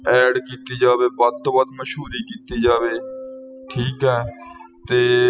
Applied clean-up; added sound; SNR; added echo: classical method spectral subtraction.